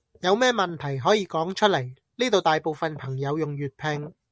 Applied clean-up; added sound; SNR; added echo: none; none; none; none.